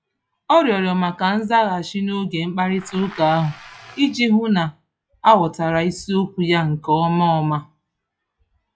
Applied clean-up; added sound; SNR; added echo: classical method log-MMSE.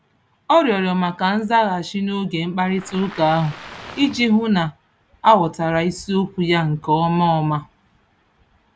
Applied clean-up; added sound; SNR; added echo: none; Waves, surf; 18 dB; none.